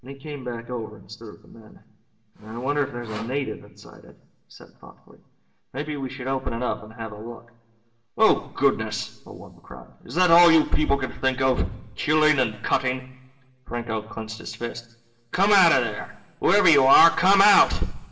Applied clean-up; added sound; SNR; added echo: none; Sawing; 17 dB; reverberation time 0.8 s.